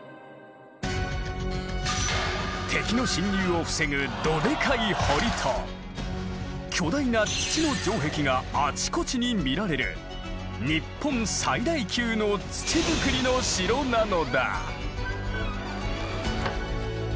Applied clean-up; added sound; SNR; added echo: none; Squeak; 14 dB; none.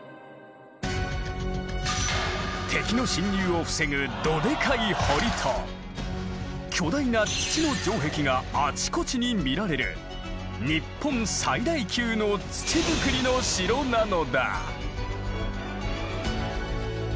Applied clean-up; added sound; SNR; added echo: none; none; none; none.